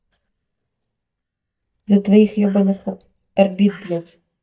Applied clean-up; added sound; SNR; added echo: neural mask model DeepFilterNet 3.